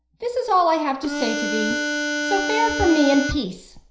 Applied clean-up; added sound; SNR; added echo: none; Harmonica; 2 dB; reverberation time 0.5 s.